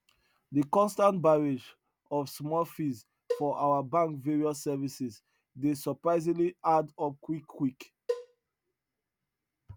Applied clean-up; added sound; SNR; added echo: none; Cowbell; 10 dB; none.